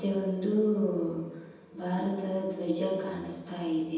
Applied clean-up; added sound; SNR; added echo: none; none; none; reverberation time 1.1 s.